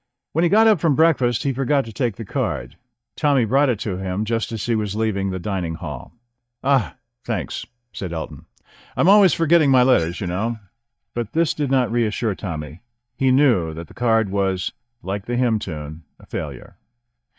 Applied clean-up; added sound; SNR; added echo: neural mask model DeepFilterNet 3.